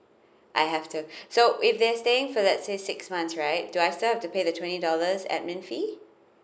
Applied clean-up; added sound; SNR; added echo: none; none; none; none.